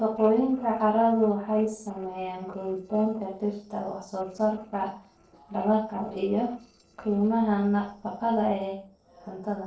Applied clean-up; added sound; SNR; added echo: neural separator model SepFormer DNS4.